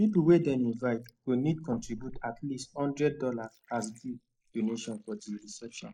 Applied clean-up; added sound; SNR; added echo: neural mask model Resemble Enhance denoiser.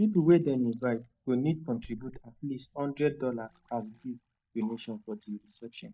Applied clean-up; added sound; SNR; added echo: neural mask model DeepFilterNet 3.